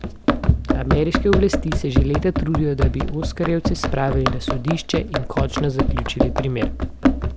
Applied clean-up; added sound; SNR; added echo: none; Run; -2 dB; none.